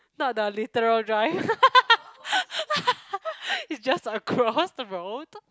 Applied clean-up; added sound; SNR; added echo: none; none; none; none.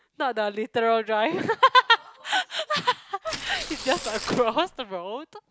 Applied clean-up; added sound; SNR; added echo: none; Tearing; 11 dB; none.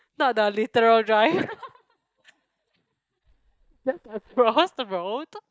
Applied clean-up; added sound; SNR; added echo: neural mask model DeepFilterNet 3.